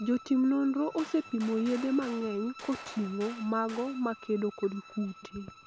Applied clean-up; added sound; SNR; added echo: none; Gunshot, gunfire + Bowed string instrument; 16 dB; none.